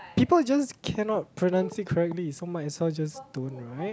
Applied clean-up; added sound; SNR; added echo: none; Bowed string instrument; 19 dB; none.